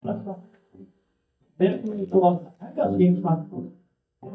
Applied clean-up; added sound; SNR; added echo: neural mask model DeepFilterNet 3.